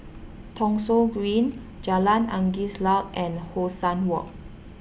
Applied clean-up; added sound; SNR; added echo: none; none; none; none.